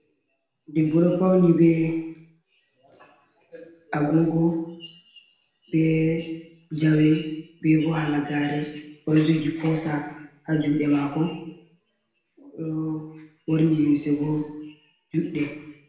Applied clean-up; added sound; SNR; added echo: none; none; none; reverberation time 0.8 s.